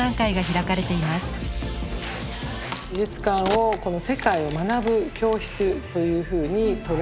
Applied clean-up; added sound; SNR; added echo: none; Crack; 14 dB; none.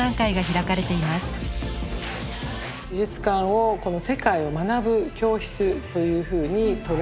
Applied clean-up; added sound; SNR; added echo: none; none; none; none.